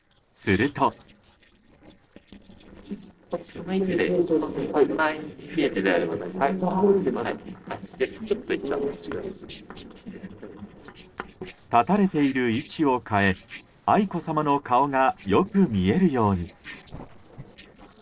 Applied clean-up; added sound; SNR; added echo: neural separator model SepFormer DNS4.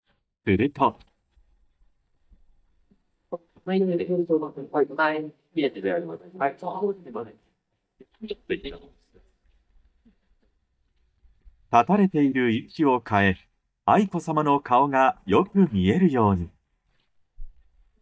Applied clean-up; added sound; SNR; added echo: neural mask model DeepFilterNet 3.